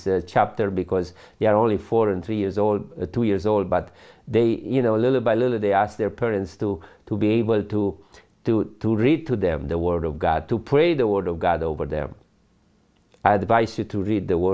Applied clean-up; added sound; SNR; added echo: none; none; none; none.